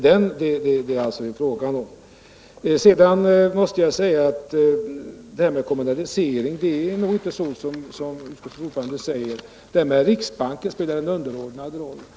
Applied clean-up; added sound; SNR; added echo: none; none; none; none.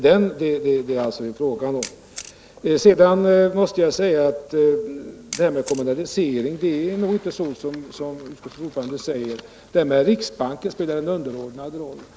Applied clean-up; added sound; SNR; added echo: none; Camera; 18 dB; none.